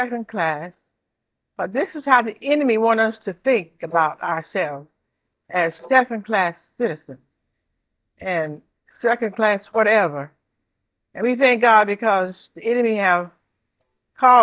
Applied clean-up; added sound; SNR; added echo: neural mask model DeepFilterNet 3.